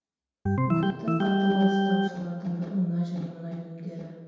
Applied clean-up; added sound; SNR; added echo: none; Organ; -5 dB; reverberation time 1.2 s.